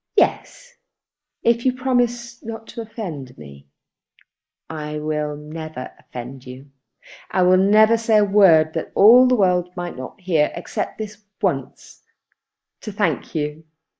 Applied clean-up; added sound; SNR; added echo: neural mask model Resemble Enhance denoiser.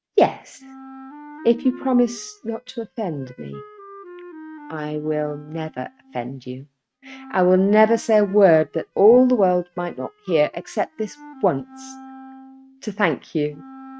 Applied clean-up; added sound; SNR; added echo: neural mask model RNNoise.